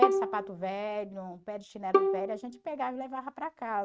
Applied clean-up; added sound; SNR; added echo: neural mask model RNNoise.